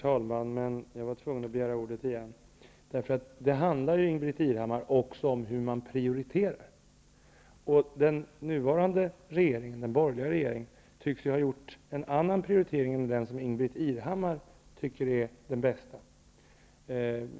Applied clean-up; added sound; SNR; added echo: none; none; none; none.